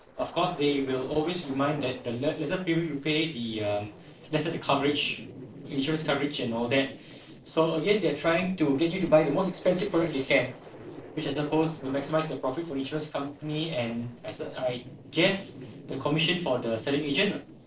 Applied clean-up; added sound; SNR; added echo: neural separator model SepFormer DNS4.